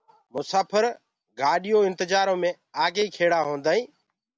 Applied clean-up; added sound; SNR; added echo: none; none; none; none.